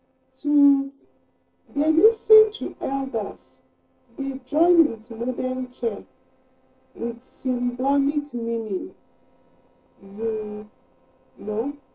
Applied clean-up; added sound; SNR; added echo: neural separator model SepFormer DNS4.